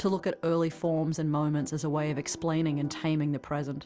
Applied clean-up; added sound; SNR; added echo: none; none; none; none.